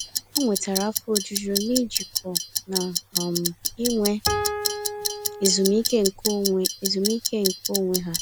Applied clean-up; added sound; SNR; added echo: none; Clock + Piano; 3 dB; none.